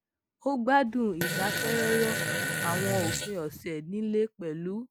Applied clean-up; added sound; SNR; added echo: none; Fart; 1 dB; none.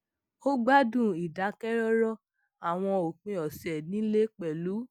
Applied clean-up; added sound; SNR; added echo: none; none; none; none.